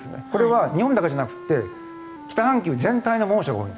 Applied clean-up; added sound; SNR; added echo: none; Wind instrument, woodwind instrument; 17 dB; none.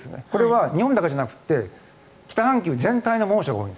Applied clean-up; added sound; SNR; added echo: none; none; none; none.